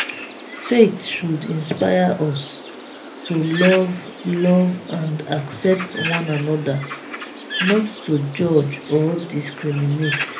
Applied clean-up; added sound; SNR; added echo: none; Bird; 10 dB; reverberation time 0.3 s.